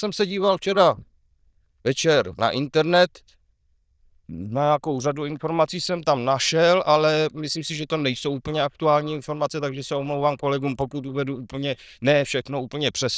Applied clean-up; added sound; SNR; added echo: neural diffusion model UNIVERSE++.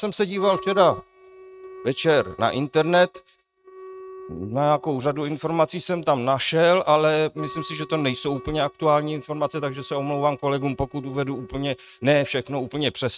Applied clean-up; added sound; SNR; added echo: neural mask model RNNoise.